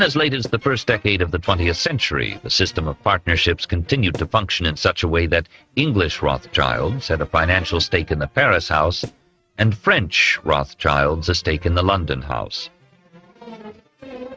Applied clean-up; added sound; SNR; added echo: neural mask model RNNoise.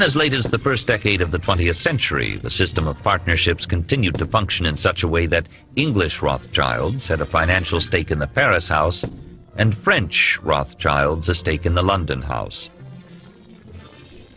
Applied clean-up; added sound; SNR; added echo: neural separator model SepFormer DNS4.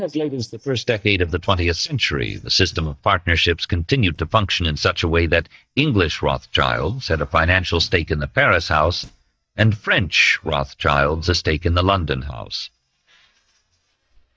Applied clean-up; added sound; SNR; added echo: neural mask model DeepFilterNet 3.